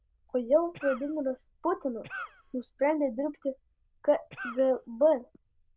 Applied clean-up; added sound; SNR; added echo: neural diffusion model UNIVERSE++.